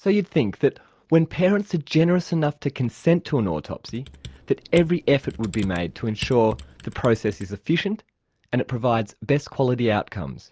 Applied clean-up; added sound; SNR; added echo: none; Computer keyboard; 18 dB; none.